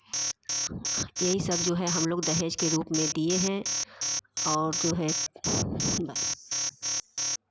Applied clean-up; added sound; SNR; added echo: none; Alarm; 1 dB; none.